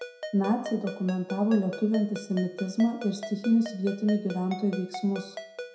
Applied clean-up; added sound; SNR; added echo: none; Ringtone; 13 dB; reverberation time 0.6 s.